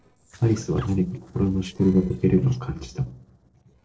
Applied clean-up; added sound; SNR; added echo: neural separator model SepFormer DNS4.